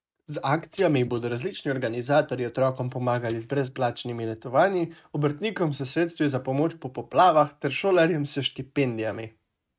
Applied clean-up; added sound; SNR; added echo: neural mask model RNNoise.